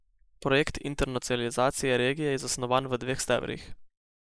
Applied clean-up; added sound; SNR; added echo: neural mask model Resemble Enhance denoiser.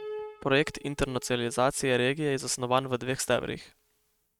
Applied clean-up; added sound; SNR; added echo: neural mask model RNNoise.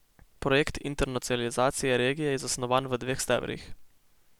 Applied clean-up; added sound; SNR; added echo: none; none; none; none.